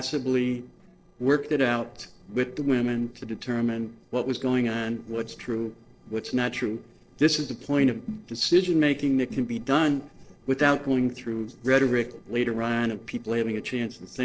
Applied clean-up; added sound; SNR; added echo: neural separator model SepFormer DNS4.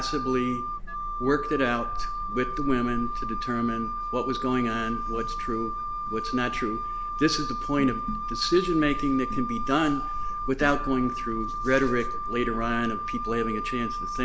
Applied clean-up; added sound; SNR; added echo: none; Wind instrument, woodwind instrument; 5 dB; none.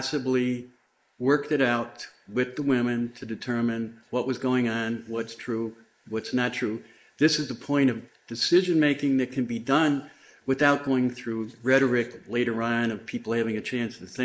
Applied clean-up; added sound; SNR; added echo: neural mask model Resemble Enhance denoiser.